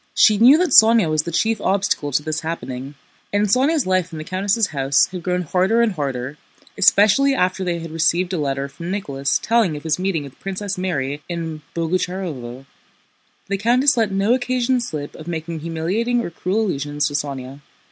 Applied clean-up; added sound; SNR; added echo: none; none; none; none.